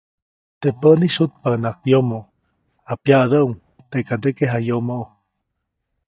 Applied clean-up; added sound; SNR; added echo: neural mask model DeepFilterNet 3.